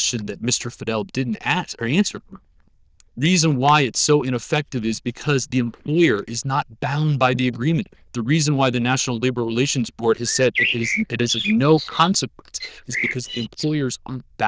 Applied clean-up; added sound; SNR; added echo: neural diffusion model UNIVERSE++.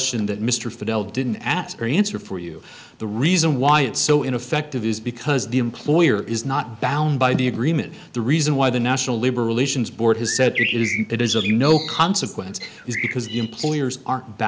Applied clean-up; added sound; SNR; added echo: none; Bird; 8 dB; none.